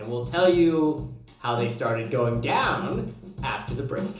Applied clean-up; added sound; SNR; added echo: none; none; none; reverberation time 0.6 s.